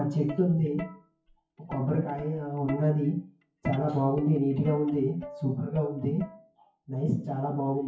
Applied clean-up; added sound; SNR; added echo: classical method WPE with log-MMSE.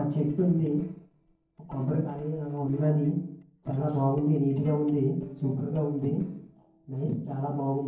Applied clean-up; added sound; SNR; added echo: neural separator model SepFormer DNS4.